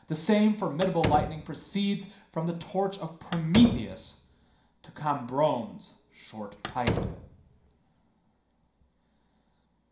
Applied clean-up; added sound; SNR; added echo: none; Slam; 5 dB; reverberation time 0.5 s.